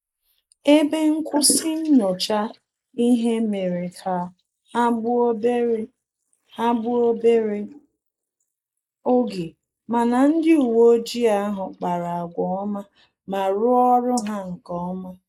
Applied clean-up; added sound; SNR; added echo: neural mask model Resemble Enhance denoiser.